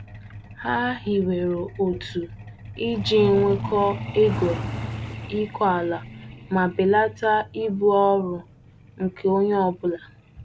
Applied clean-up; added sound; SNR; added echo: none; Truck; 11 dB; none.